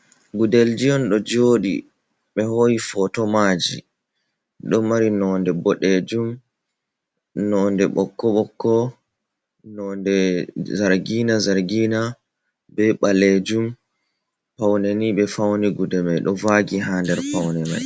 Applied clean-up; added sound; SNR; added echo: none; none; none; none.